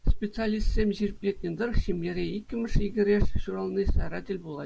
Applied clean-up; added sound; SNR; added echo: none; none; none; none.